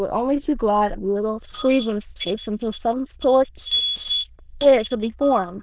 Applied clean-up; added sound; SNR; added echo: neural diffusion model UNIVERSE++.